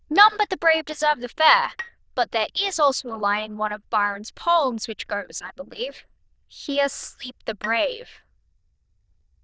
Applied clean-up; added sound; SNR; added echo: neural diffusion model UNIVERSE++.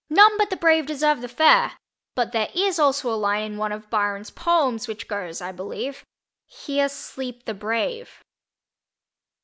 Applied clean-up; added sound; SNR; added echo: none; none; none; none.